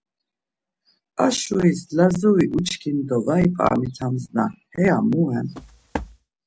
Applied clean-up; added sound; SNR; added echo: none; Walk, footsteps; 13 dB; none.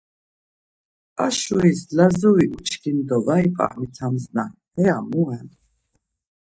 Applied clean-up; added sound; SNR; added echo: neural mask model DeepFilterNet 3.